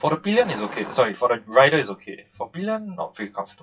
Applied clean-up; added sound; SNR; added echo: classical method WPE with log-MMSE.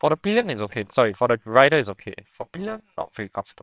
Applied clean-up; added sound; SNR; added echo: neural separator model SepFormer WHAMR!.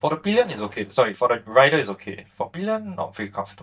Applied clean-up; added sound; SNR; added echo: neural mask model DeepFilterNet 3.